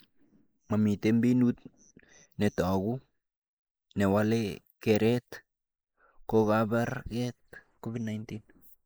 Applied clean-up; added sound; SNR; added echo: neural mask model Resemble Enhance denoiser.